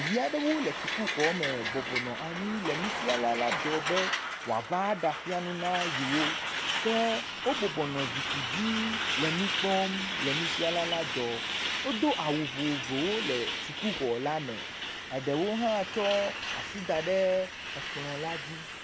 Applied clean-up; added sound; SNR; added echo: none; Truck; 2 dB; none.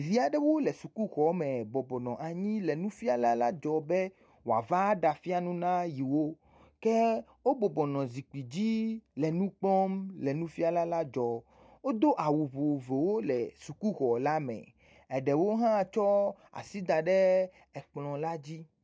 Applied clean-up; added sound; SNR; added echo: none; none; none; none.